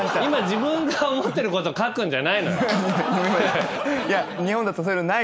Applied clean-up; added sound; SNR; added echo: none; none; none; none.